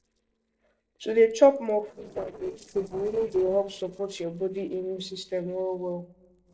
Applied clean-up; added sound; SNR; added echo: neural separator model SepFormer DNS4.